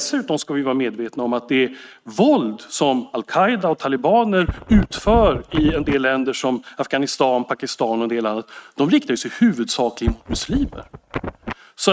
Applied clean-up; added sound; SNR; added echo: neural mask model RNNoise.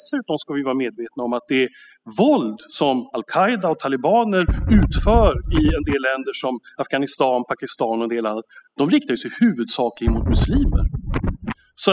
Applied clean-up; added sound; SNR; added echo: classical method spectral subtraction.